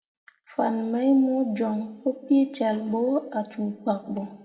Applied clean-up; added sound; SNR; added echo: none; none; none; reverberation time 1.2 s.